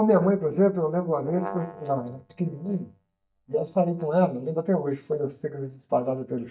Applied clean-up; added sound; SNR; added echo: neural mask model DeepFilterNet 3.